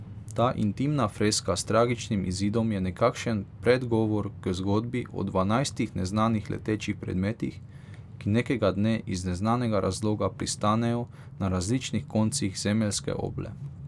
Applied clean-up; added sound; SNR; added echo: none; Train; 15 dB; none.